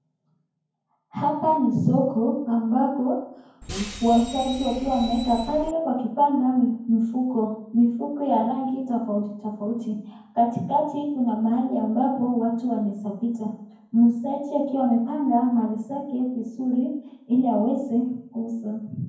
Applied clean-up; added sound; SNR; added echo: none; Bus; 11 dB; reverberation time 0.9 s.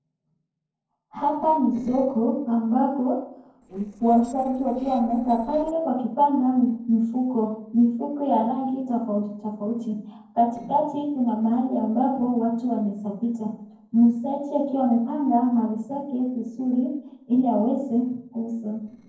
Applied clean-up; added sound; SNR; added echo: neural separator model SepFormer DNS4.